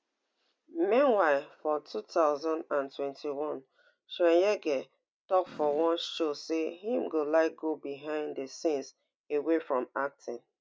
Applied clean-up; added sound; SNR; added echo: none; Fart; 18 dB; none.